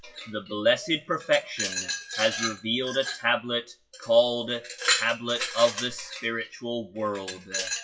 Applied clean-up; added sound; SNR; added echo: classical method WPE with log-MMSE.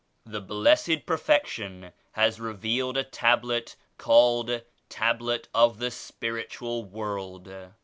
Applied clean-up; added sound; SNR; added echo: none; none; none; none.